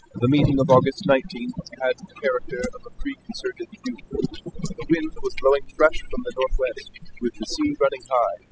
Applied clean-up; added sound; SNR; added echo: classical method spectral subtraction.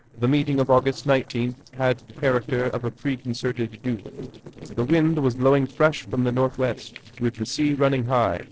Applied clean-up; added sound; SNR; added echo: neural separator model SepFormer DNS4.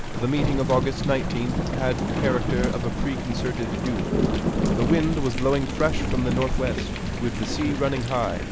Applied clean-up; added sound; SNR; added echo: none; Thunder / Rain; 0 dB; none.